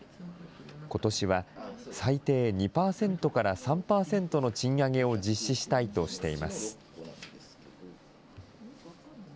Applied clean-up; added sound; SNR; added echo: none; none; none; none.